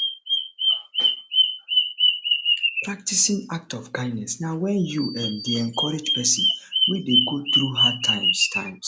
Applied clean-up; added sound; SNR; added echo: none; Bird vocalization, bird call, bird song; -3 dB; none.